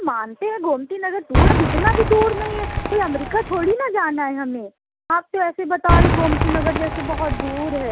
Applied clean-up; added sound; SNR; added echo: none; Cheering / Fireworks; 1 dB; none.